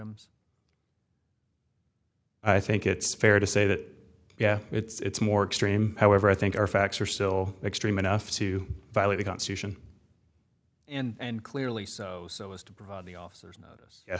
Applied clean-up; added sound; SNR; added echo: none; none; none; none.